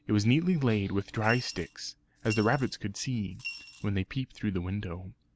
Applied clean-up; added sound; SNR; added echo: none; Coin (dropping) / Glass; 14 dB; none.